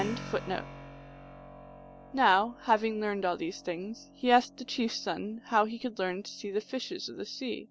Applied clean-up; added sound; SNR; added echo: none; Keyboard (musical); 17 dB; none.